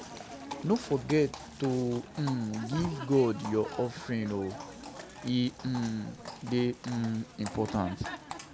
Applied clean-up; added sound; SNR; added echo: none; Livestock, farm animals, working animals; 12 dB; none.